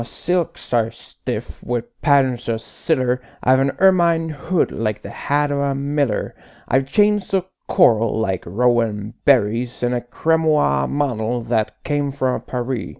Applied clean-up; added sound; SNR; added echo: none; none; none; none.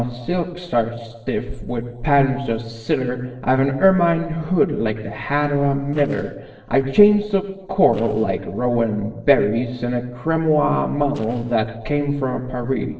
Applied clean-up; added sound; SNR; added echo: neural separator model SepFormer DNS4.